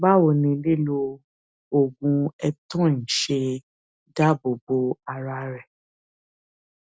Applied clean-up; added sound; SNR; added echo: none; none; none; none.